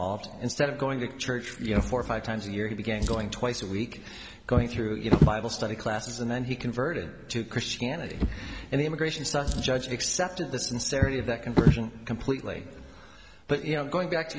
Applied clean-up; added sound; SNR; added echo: none; Drawer open or close; 2 dB; none.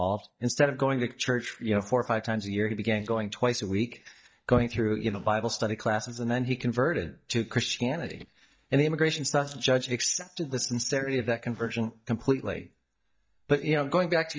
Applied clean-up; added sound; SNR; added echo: neural mask model DeepFilterNet 3.